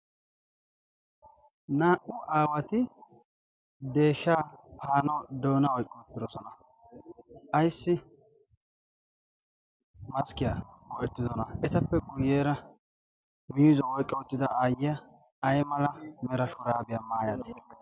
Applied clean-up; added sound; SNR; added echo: none; none; none; none.